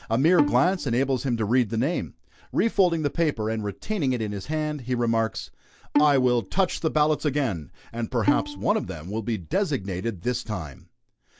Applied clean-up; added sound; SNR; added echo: none; Bowed string instrument; 7 dB; none.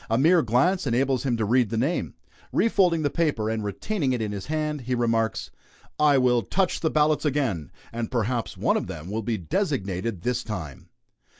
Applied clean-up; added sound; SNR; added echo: none; none; none; none.